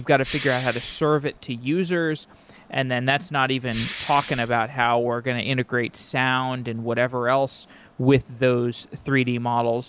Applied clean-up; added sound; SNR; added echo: none; Respiratory sounds; 13 dB; none.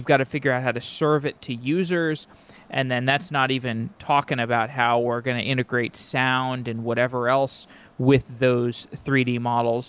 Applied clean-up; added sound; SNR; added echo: none; none; none; none.